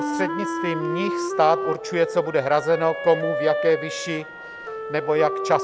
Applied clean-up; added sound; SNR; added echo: none; Wind instrument, woodwind instrument; 5 dB; none.